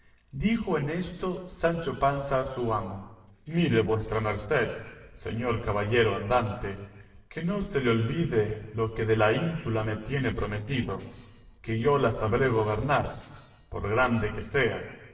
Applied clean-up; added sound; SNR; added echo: neural separator model SepFormer DNS4.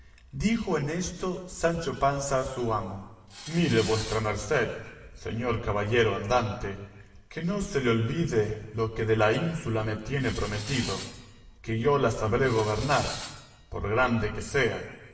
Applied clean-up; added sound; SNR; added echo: none; Tools; 13 dB; reverberation time 1.2 s.